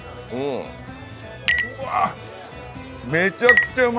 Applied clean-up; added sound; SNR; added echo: none; Chink, clink; 2 dB; none.